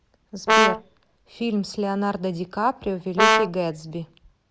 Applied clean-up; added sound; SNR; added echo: none; Brass instrument; -5 dB; none.